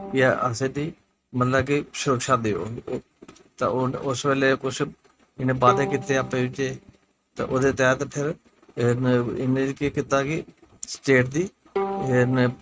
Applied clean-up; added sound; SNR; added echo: neural mask model RNNoise.